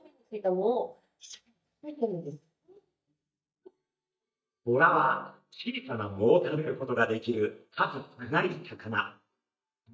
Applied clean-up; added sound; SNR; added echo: neural mask model DeepFilterNet 3.